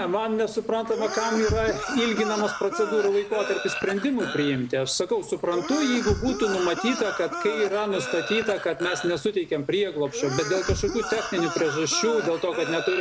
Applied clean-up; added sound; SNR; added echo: none; Cough; 7 dB; none.